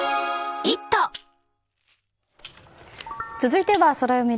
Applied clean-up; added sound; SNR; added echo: none; Rattle (instrument); 15 dB; none.